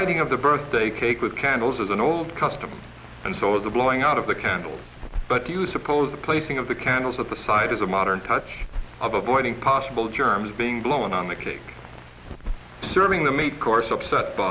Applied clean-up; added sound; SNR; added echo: none; none; none; none.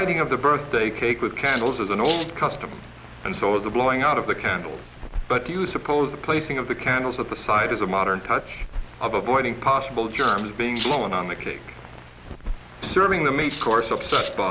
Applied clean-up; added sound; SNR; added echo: none; Cutlery, silverware; 12 dB; none.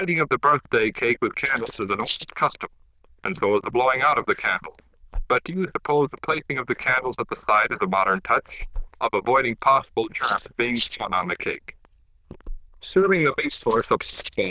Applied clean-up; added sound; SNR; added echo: neural diffusion model UNIVERSE++.